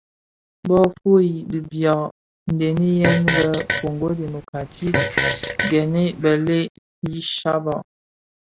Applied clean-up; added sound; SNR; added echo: none; Fart; 3 dB; none.